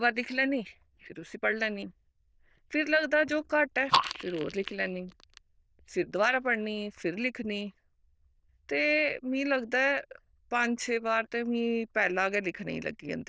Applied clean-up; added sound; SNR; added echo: neural diffusion model UNIVERSE++.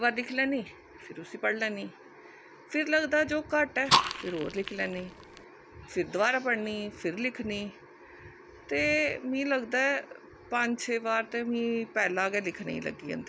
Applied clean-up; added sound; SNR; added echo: none; Fire; 0 dB; none.